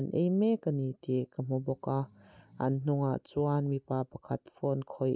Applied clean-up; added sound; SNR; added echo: none; none; none; none.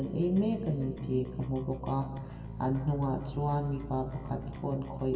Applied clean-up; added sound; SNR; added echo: none; Bass guitar; 11 dB; reverberation time 2.6 s.